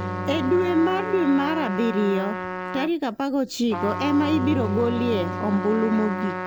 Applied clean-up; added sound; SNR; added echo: none; Bowed string instrument + Trumpet; 6 dB; none.